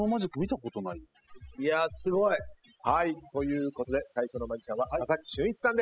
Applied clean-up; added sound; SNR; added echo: classical method spectral subtraction.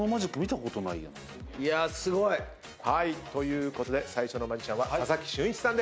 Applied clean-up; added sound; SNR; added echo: none; none; none; none.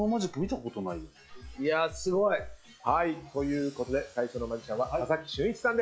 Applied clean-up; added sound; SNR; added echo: classical method log-MMSE.